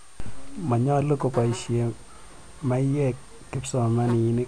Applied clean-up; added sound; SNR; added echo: none; Buzz; 20 dB; none.